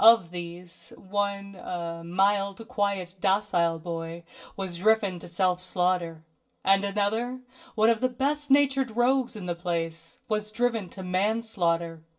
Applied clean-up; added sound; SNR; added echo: none; none; none; reverberation time 0.2 s.